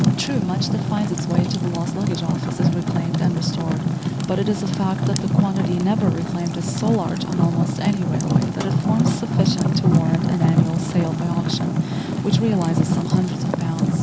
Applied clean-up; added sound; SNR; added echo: none; Fire; -4 dB; none.